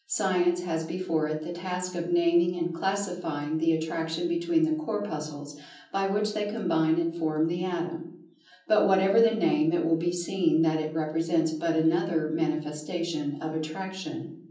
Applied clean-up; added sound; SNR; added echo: none; none; none; reverberation time 0.6 s.